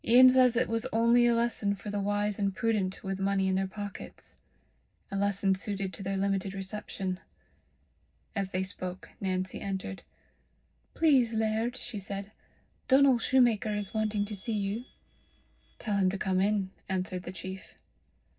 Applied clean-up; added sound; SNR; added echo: neural separator model SepFormer DNS4.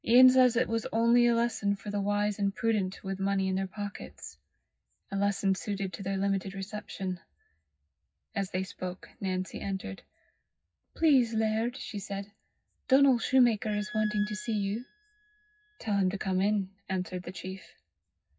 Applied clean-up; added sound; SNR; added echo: classical method WPE with log-MMSE.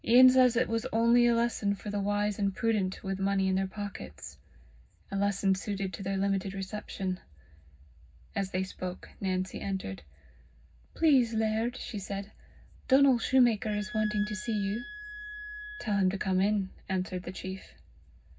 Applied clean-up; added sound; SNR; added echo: none; Wind instrument, woodwind instrument; 13 dB; reverberation time 0.4 s.